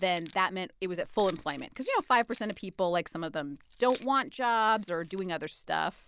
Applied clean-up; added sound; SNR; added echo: none; Keys jangling; 17 dB; none.